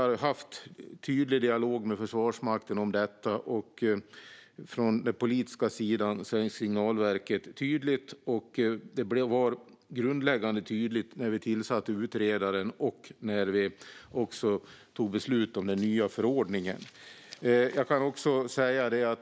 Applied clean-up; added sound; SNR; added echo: none; none; none; none.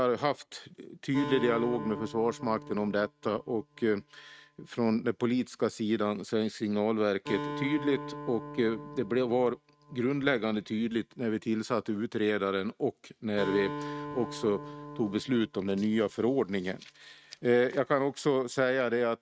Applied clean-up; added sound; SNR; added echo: neural mask model RNNoise.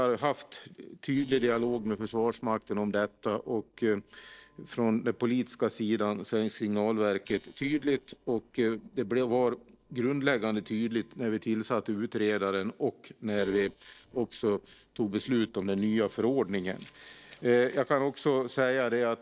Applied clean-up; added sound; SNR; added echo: neural separator model SepFormer DNS4.